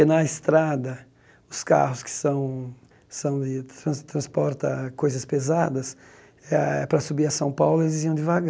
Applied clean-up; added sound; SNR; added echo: none; none; none; none.